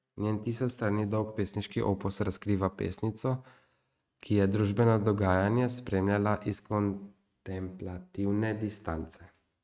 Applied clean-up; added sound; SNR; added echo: neural mask model RNNoise.